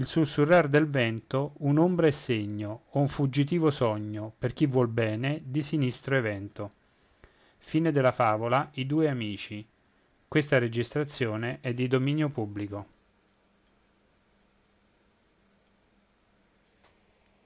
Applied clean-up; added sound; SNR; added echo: none; none; none; none.